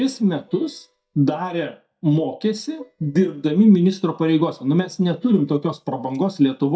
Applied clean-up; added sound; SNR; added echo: neural mask model DeepFilterNet 3.